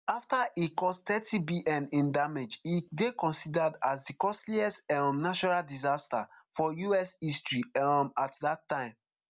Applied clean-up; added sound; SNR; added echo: none; none; none; none.